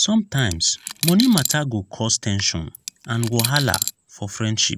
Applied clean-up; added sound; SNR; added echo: none; Coin (dropping); 6 dB; none.